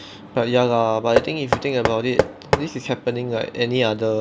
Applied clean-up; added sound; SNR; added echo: none; Knock; 2 dB; none.